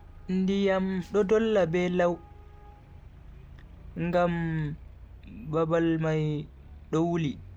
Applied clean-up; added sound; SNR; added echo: none; Traffic noise, roadway noise; 19 dB; none.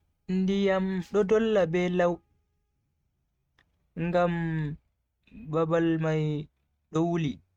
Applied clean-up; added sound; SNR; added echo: neural mask model RNNoise.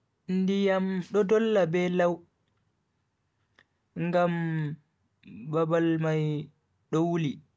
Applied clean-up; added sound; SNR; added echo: none; none; none; none.